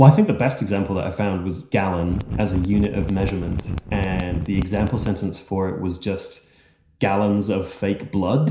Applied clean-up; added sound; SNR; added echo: none; Mechanisms; 6 dB; reverberation time 0.5 s.